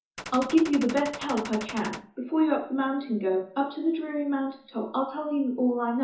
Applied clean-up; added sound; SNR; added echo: none; Gunshot, gunfire; 12 dB; reverberation time 0.6 s.